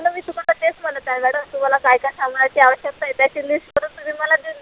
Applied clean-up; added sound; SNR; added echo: none; none; none; none.